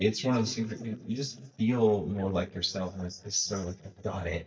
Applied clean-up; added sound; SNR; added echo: neural mask model DeepFilterNet 3.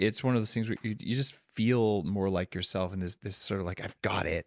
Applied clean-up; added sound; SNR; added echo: none; none; none; none.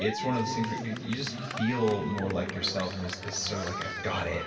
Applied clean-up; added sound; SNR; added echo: none; Cheering; 7 dB; reverberation time 2.6 s.